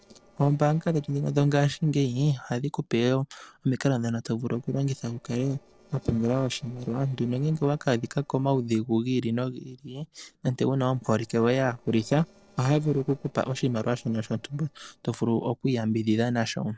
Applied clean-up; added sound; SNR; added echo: neural separator model SepFormer DNS4.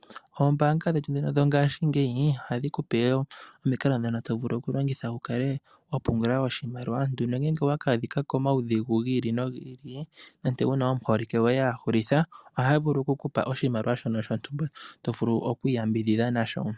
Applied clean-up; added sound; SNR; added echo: none; none; none; none.